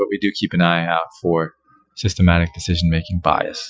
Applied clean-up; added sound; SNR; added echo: classical method Wiener filter.